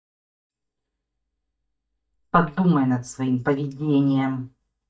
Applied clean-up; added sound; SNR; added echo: neural mask model DeepFilterNet 3.